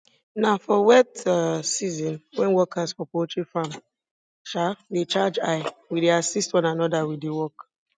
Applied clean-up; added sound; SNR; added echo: none; none; none; none.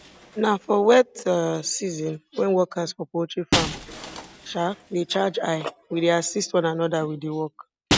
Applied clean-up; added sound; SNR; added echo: none; Shatter; 9 dB; none.